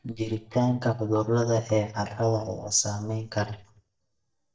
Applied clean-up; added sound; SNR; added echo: neural mask model DeepFilterNet 3.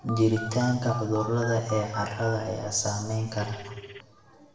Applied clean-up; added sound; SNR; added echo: none; Telephone; 13 dB; reverberation time 1.2 s.